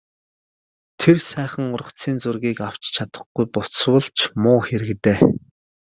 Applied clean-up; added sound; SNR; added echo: none; none; none; none.